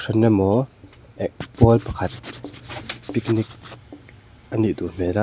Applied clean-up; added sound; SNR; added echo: none; Writing + Writing; 14 dB; none.